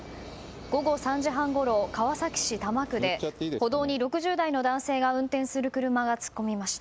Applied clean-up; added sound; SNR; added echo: none; none; none; none.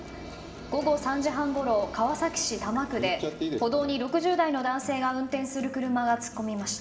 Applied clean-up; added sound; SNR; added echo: none; Acoustic guitar; 18 dB; reverberation time 1.1 s.